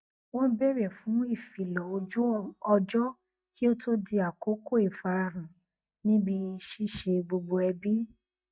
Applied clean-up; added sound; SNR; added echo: neural mask model DeepFilterNet 3.